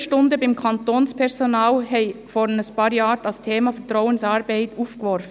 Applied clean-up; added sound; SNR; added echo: none; none; none; none.